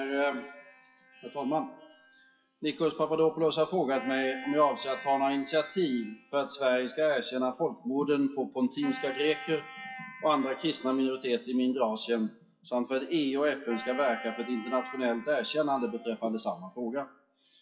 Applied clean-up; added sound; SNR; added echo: classical method WPE with log-MMSE.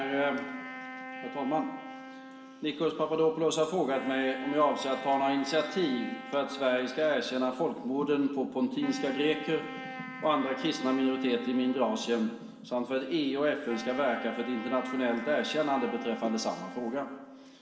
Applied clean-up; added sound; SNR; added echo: none; Wind instrument, woodwind instrument; 13 dB; reverberation time 1.6 s.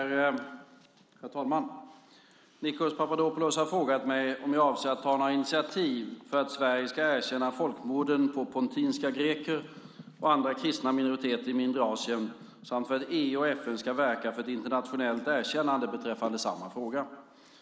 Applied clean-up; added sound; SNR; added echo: none; none; none; none.